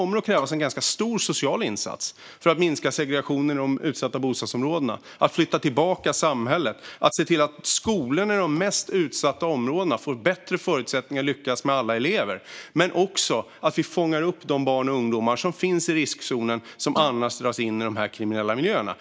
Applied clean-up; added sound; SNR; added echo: neural mask model Resemble Enhance denoiser.